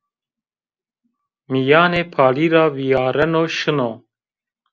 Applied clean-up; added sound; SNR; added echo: none; none; none; none.